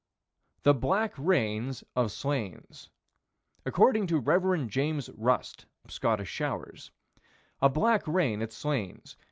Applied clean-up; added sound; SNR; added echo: none; none; none; none.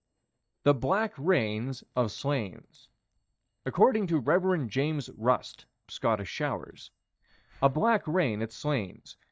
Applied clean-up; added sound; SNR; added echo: neural mask model DeepFilterNet 3.